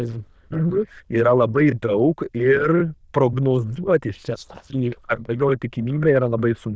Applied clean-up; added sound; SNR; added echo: neural diffusion model UNIVERSE++.